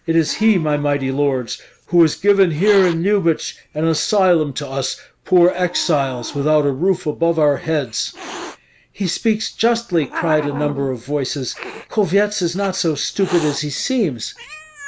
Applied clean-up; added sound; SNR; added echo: none; Hiss; 17 dB; none.